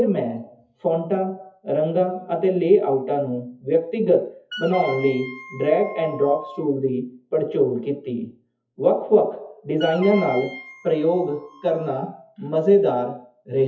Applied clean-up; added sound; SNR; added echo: classical method WPE with log-MMSE.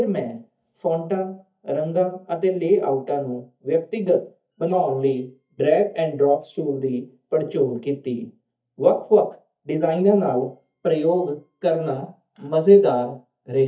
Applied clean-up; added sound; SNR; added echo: neural mask model DeepFilterNet 3.